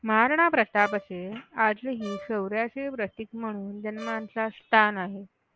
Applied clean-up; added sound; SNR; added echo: none; Brass instrument; 18 dB; none.